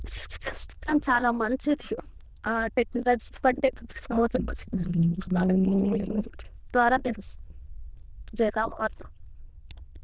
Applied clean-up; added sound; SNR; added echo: neural diffusion model UNIVERSE++.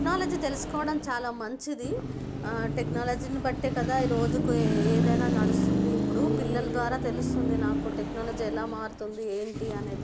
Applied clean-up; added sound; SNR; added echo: none; Car passing by / Traffic noise, roadway noise / Engine; -3 dB; none.